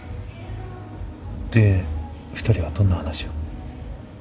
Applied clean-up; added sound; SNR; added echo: none; none; none; none.